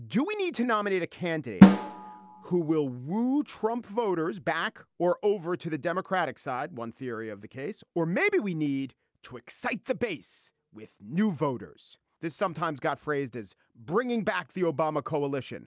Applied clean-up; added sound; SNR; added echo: none; Drum; -4 dB; none.